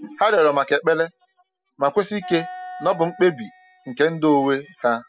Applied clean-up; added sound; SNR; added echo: classical method spectral subtraction.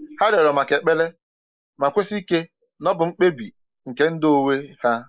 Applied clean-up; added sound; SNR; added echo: neural mask model Resemble Enhance denoiser.